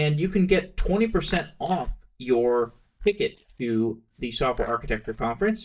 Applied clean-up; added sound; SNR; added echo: neural mask model DeepFilterNet 3.